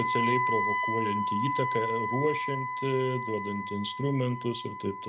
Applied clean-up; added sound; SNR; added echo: none; Wind instrument, woodwind instrument; 0 dB; none.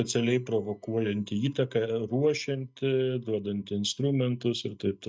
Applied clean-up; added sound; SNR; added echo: neural mask model DeepFilterNet 3.